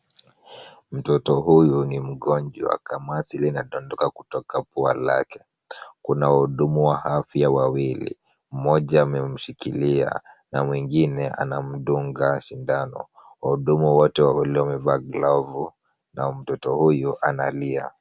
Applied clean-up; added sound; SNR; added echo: none; none; none; none.